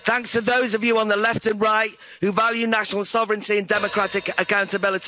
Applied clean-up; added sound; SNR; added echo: none; Hi-hat; 18 dB; none.